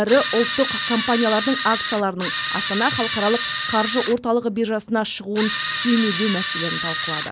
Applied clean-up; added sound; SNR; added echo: none; Camera; 3 dB; none.